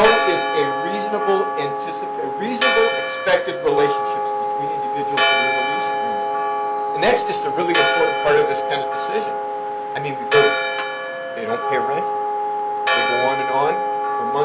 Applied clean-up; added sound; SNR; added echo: none; Church bell + Wind instrument, woodwind instrument; -2 dB; none.